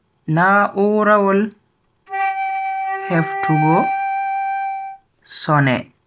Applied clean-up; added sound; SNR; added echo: none; Wind instrument, woodwind instrument; 3 dB; none.